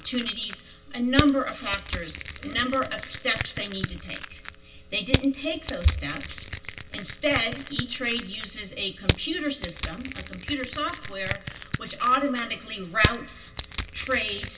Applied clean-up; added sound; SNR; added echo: none; Crushing; 5 dB; reverberation time 0.2 s.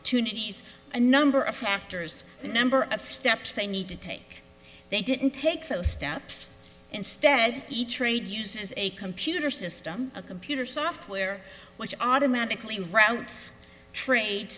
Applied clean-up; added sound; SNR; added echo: none; none; none; none.